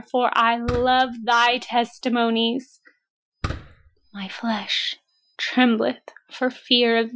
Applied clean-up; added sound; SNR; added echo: classical method Wiener filter.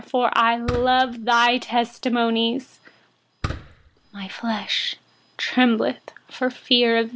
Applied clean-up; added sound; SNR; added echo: none; Fireworks; 12 dB; none.